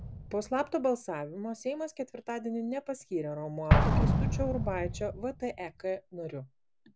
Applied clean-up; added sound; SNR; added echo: none; Explosion; -2 dB; none.